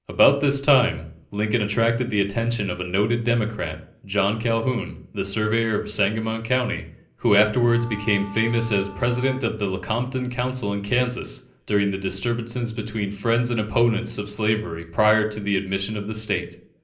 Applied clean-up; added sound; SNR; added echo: none; Bowed string instrument; 18 dB; reverberation time 0.5 s.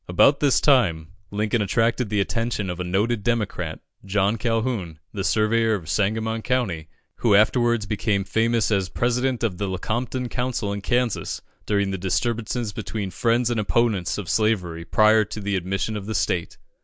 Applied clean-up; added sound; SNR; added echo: none; none; none; none.